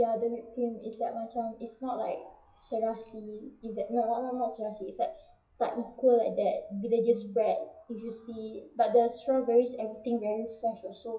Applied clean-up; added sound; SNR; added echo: classical method WPE with log-MMSE.